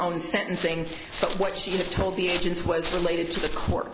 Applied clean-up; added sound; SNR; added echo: none; Walk, footsteps; 4 dB; none.